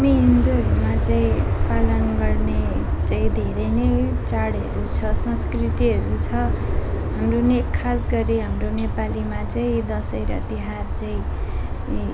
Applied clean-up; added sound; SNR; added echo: none; Aircraft; 0 dB; none.